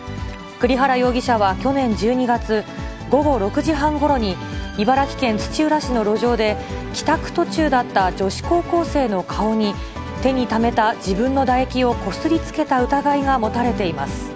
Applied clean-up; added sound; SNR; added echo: none; Bowed string instrument; 18 dB; none.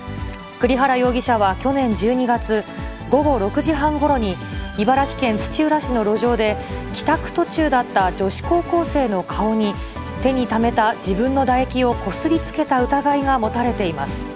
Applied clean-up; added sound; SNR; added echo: none; none; none; none.